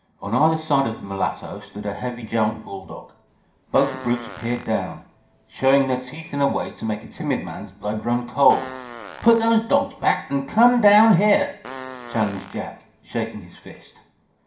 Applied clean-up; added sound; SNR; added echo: none; Fart; 17 dB; reverberation time 0.5 s.